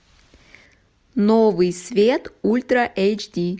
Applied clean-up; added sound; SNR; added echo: none; none; none; none.